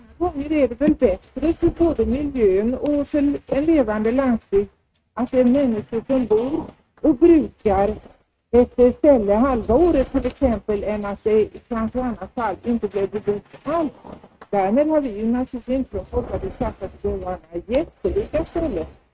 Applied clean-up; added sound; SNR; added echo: neural mask model RNNoise.